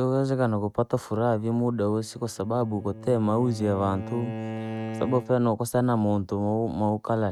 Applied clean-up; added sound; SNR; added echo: neural mask model RNNoise.